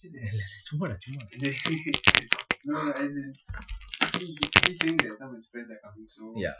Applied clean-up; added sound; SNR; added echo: classical method Wiener filter.